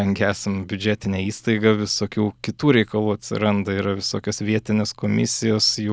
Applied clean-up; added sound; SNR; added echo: none; none; none; none.